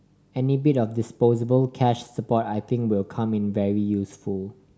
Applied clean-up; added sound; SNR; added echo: none; none; none; none.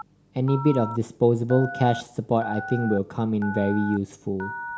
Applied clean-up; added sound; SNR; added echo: none; Telephone; 12 dB; none.